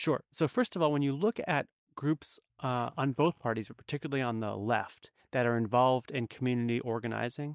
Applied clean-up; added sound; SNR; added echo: neural mask model DeepFilterNet 3.